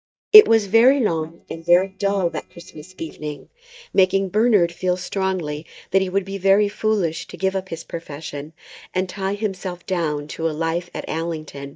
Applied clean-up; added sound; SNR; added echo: neural mask model DeepFilterNet 3.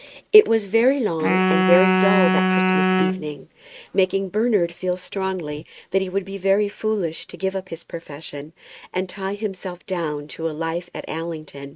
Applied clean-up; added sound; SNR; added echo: neural mask model RNNoise.